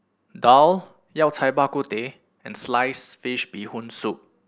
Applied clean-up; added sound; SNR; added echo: none; none; none; none.